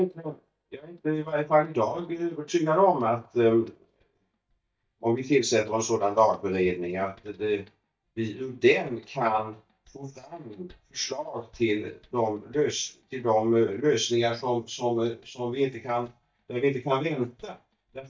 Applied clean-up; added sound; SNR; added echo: neural mask model DeepFilterNet 3.